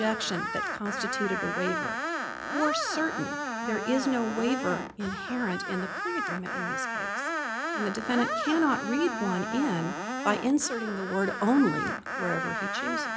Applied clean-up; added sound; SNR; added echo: none; Screech; 3 dB; none.